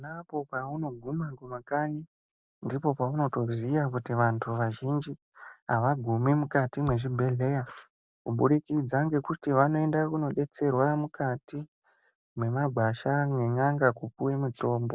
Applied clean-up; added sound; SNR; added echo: none; Thump, thud; 18 dB; none.